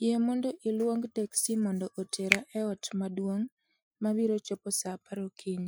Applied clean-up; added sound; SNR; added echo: classical method Wiener filter.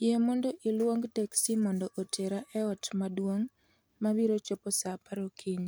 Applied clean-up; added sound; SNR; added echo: none; none; none; none.